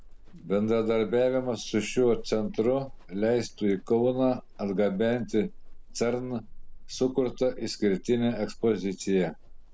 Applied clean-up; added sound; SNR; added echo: none; Livestock, farm animals, working animals; 15 dB; none.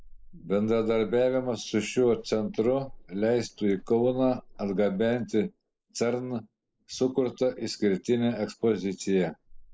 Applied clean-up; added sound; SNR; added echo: neural mask model Resemble Enhance denoiser.